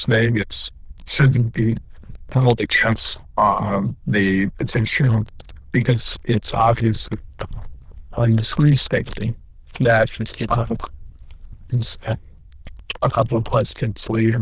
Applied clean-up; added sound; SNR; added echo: neural diffusion model UNIVERSE++.